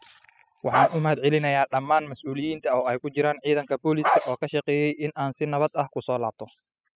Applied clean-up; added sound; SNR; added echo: classical method spectral subtraction.